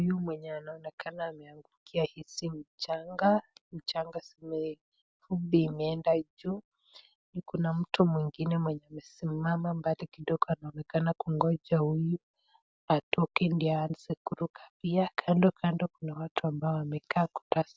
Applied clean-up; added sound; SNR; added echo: none; none; none; none.